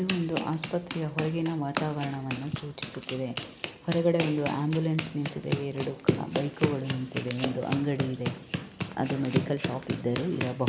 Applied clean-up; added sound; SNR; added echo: none; Run; 4 dB; none.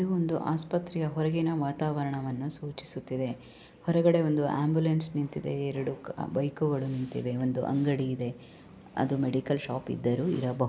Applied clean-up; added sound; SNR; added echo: none; none; none; none.